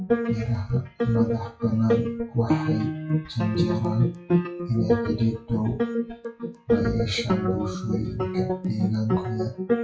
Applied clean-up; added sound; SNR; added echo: classical method WPE with log-MMSE.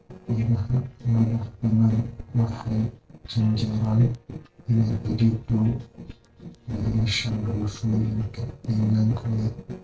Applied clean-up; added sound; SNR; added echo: neural separator model SepFormer DNS4.